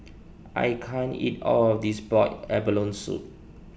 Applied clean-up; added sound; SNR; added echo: none; none; none; none.